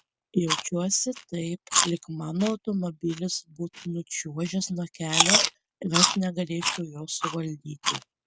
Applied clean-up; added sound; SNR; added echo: none; Chewing, mastication; 0 dB; none.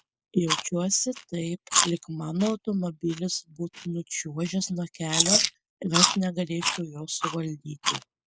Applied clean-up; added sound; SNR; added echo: neural mask model Resemble Enhance denoiser.